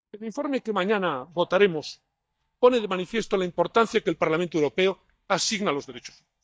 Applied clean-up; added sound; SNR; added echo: neural mask model DeepFilterNet 3.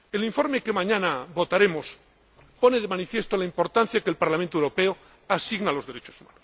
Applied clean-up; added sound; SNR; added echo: none; none; none; none.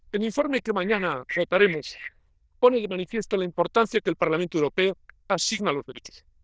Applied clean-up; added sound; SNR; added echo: neural diffusion model UNIVERSE++.